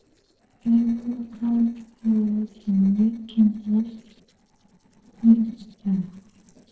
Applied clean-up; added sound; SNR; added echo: neural separator model SepFormer DNS4.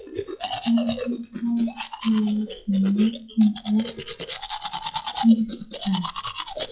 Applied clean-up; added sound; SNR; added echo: classical method WPE with log-MMSE.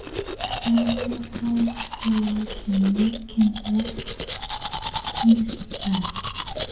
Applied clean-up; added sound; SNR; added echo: none; Domestic sounds, home sounds; 5 dB; reverberation time 2.1 s.